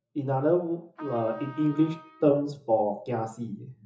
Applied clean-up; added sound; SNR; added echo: classical method WPE with log-MMSE.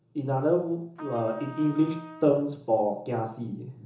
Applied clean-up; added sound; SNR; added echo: none; Trumpet; 17 dB; reverberation time 0.6 s.